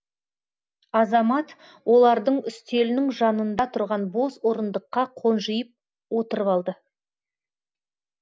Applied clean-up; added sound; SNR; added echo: none; none; none; none.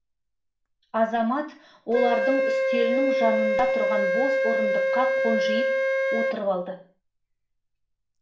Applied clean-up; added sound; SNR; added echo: none; Wind instrument, woodwind instrument; -3 dB; reverberation time 0.4 s.